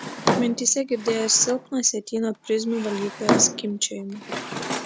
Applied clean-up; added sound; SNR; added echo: none; Drawer open or close; 4 dB; none.